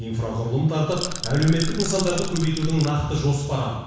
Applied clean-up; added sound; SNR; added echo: none; Rattle / Rattle (instrument); 6 dB; reverberation time 1.1 s.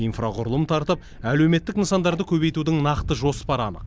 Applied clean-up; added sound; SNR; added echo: none; none; none; none.